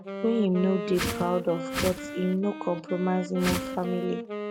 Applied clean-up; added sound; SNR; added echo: none; Whoosh, swoosh, swish + Wind instrument, woodwind instrument; 6 dB; none.